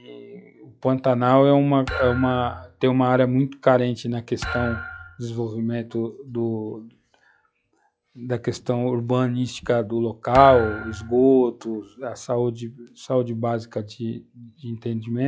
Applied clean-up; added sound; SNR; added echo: classical method log-MMSE.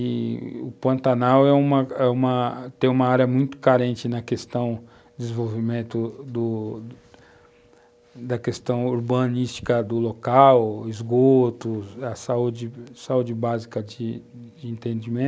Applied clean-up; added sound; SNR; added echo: none; none; none; none.